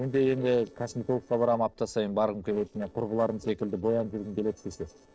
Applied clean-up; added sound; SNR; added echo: neural separator model SepFormer DNS4.